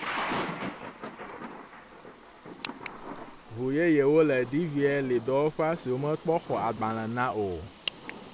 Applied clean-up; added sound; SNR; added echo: none; Thunder / Rain; 11 dB; none.